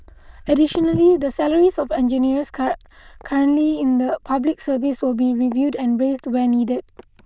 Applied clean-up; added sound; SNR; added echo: neural diffusion model UNIVERSE++.